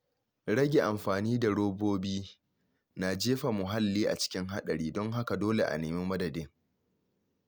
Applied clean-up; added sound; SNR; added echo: none; none; none; none.